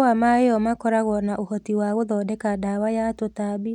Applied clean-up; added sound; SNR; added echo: none; none; none; none.